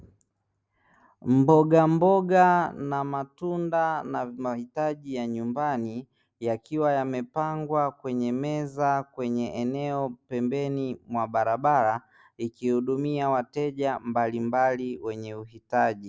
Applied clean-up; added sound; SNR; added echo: none; none; none; none.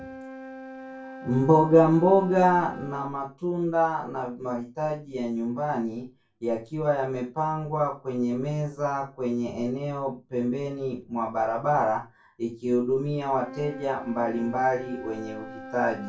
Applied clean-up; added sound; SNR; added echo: none; Wind instrument, woodwind instrument; 18 dB; reverberation time 0.2 s.